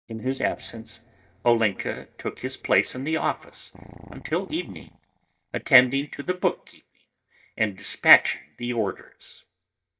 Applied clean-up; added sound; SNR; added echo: neural mask model DeepFilterNet 3.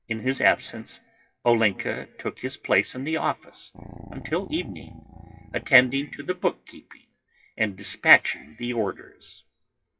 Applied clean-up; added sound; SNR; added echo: classical method WPE with log-MMSE.